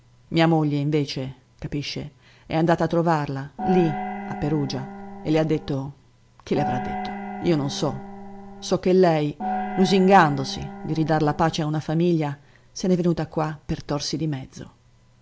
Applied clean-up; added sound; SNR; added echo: none; Gong; 8 dB; none.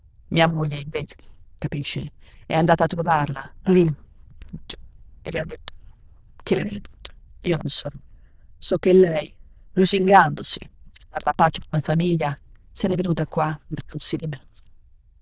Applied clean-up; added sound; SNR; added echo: neural diffusion model UNIVERSE++.